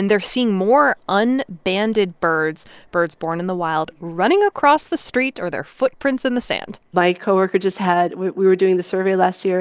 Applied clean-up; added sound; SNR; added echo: none; none; none; none.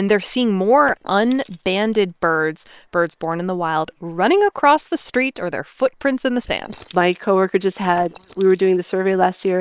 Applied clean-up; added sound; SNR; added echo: neural separator model SepFormer WHAM!.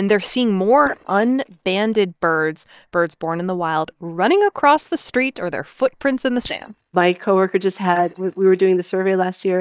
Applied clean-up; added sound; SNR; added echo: neural mask model DeepFilterNet 3.